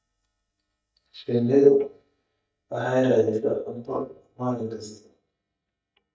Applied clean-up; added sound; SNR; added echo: neural mask model DeepFilterNet 3.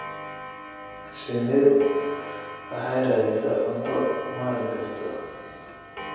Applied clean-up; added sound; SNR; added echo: none; Clock; 12 dB; reverberation time 1.2 s.